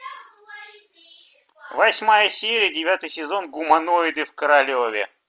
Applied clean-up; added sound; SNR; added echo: none; none; none; none.